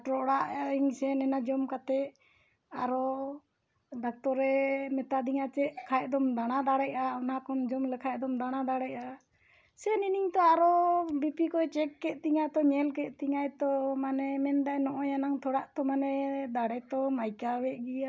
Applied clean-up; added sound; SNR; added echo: none; none; none; none.